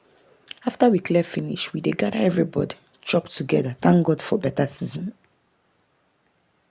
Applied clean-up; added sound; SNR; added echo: none; none; none; none.